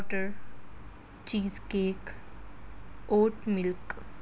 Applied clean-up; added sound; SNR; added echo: none; none; none; none.